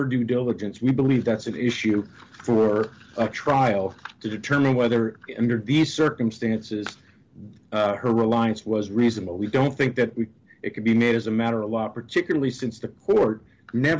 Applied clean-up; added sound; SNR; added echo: none; none; none; none.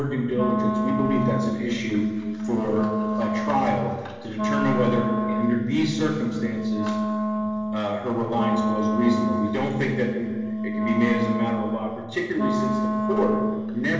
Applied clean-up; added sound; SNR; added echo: none; Wind instrument, woodwind instrument; 0 dB; reverberation time 1.3 s.